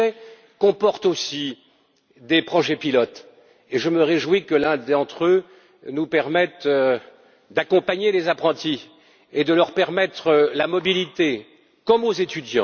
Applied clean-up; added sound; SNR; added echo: none; none; none; none.